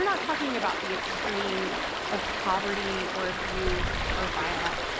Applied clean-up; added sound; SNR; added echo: none; Stream; -2 dB; none.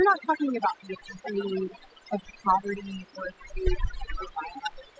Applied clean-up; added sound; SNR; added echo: classical method spectral subtraction.